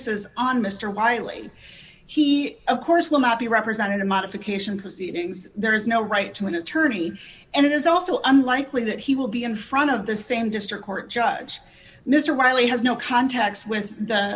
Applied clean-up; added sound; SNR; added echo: none; none; none; none.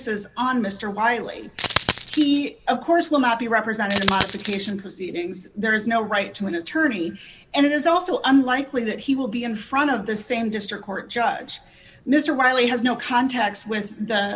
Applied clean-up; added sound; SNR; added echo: none; Coin (dropping); 5 dB; none.